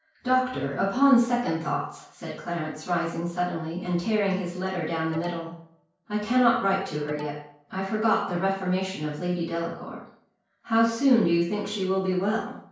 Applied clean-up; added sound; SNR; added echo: neural separator model SepFormer DNS4.